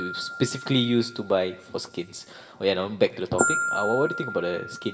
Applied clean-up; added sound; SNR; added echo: none; Glockenspiel; 6 dB; reverberation time 0.7 s.